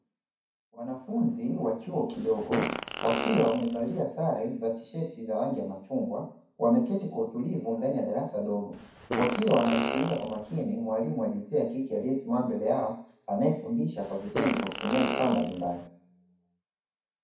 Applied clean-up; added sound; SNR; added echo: none; Fart; 4 dB; reverberation time 0.6 s.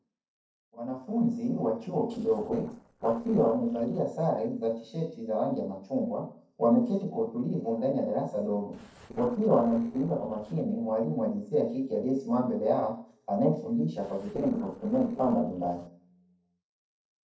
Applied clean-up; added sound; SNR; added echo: neural separator model SepFormer DNS4.